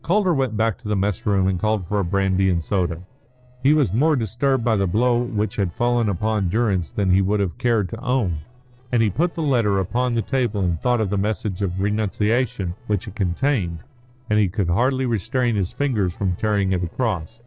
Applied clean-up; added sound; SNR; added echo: neural separator model SepFormer DNS4.